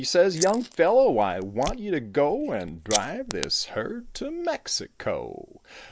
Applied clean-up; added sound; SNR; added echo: neural mask model Resemble Enhance denoiser.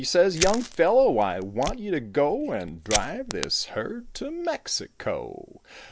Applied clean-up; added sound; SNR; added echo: none; Fire; 10 dB; none.